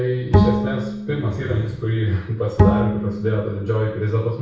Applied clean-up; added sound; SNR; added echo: none; Bowed string instrument; -1 dB; reverberation time 0.6 s.